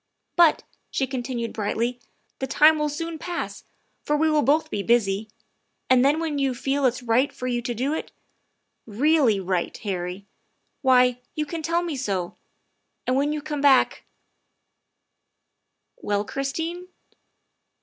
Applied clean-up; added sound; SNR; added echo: none; none; none; none.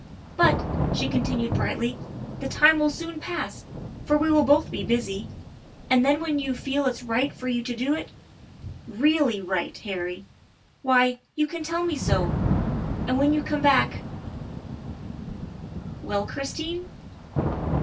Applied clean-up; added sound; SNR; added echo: none; Thunder / Rain; 5 dB; reverberation time 0.1 s.